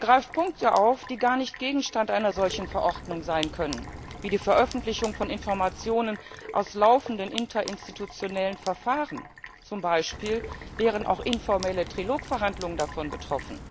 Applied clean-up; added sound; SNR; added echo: none; Crack + Sink (filling or washing); 13 dB; none.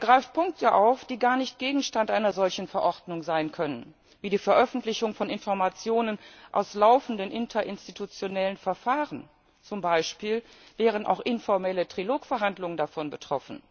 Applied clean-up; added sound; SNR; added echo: none; none; none; none.